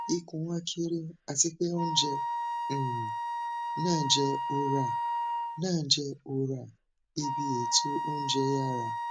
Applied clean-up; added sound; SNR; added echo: none; Wind instrument, woodwind instrument; 2 dB; none.